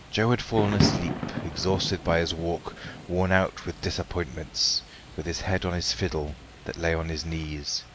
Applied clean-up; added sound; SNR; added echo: none; Thunder / Rain; 7 dB; none.